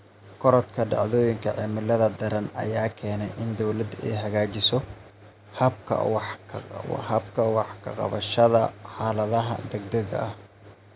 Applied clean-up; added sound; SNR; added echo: none; none; none; none.